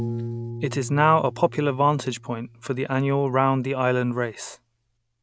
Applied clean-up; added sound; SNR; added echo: none; Piano; 13 dB; none.